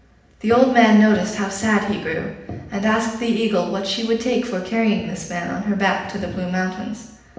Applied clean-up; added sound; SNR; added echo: none; none; none; reverberation time 0.8 s.